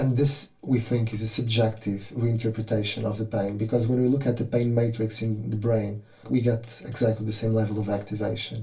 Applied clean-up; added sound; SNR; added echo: none; none; none; reverberation time 0.2 s.